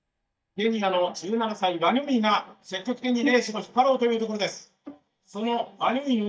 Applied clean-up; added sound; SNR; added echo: neural mask model DeepFilterNet 3.